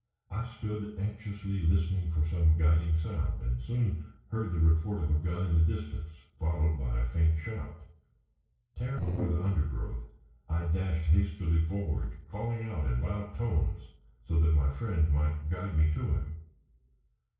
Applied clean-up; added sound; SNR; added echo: neural separator model SepFormer DNS4.